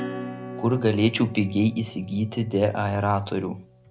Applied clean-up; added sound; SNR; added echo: none; Acoustic guitar / Strum; 14 dB; none.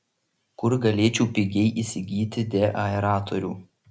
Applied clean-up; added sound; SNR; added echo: none; none; none; none.